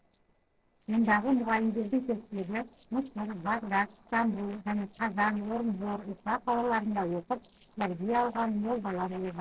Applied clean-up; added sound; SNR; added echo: neural separator model SepFormer DNS4.